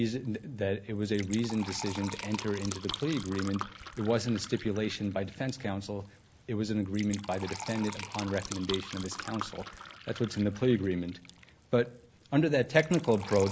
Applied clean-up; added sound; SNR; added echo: none; Fill (with liquid); 13 dB; none.